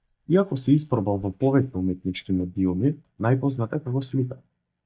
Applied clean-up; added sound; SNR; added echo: neural mask model DeepFilterNet 3.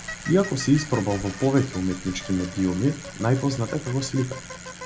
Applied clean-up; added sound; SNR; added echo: none; Bicycle; 13 dB; reverberation time 0.3 s.